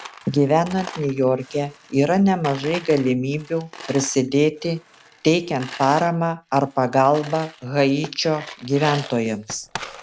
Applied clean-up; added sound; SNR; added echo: none; Coin (dropping); 17 dB; none.